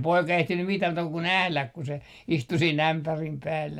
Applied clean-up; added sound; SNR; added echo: none; none; none; none.